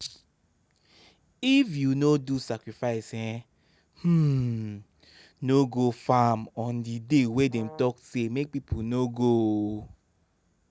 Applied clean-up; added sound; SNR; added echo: none; Brass instrument; 19 dB; none.